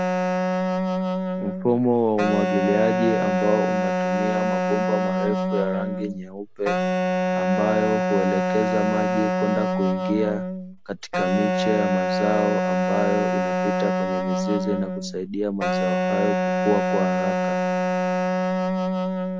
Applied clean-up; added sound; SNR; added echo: none; Wind instrument, woodwind instrument; -3 dB; none.